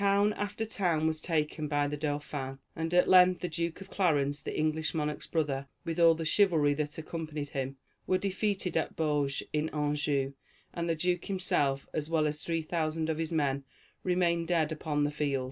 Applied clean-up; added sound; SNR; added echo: none; none; none; none.